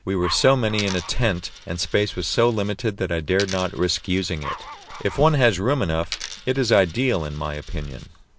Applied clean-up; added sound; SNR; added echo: none; Dog + Coin (dropping); 15 dB; none.